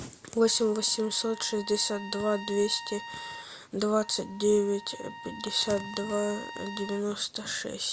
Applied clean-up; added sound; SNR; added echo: none; Trumpet; 14 dB; none.